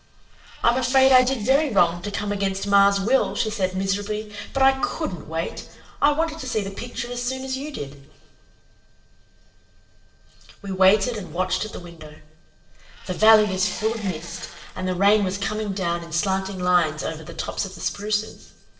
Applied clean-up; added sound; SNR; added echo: neural separator model SepFormer DNS4.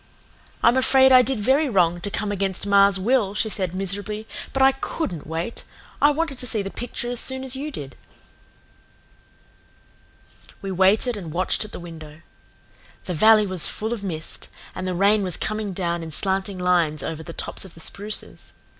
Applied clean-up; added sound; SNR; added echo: none; none; none; none.